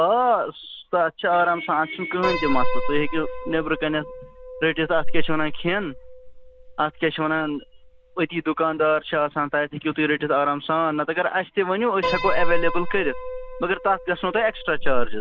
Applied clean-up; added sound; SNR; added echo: none; Piano; 2 dB; none.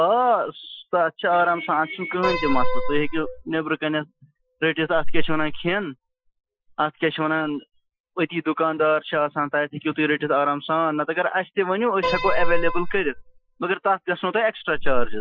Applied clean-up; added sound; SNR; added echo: classical method Wiener filter.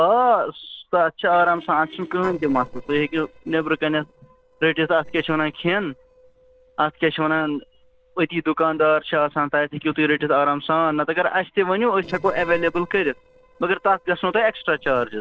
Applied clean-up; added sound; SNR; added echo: neural separator model SepFormer DNS4.